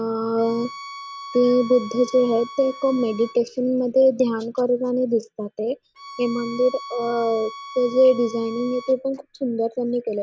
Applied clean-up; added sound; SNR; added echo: none; Bowed string instrument; 16 dB; none.